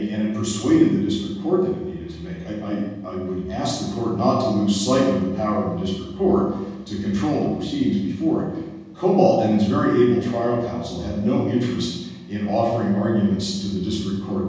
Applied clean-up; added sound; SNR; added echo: none; none; none; reverberation time 1.3 s.